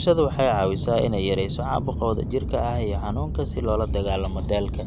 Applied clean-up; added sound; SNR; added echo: none; Aircraft; 4 dB; none.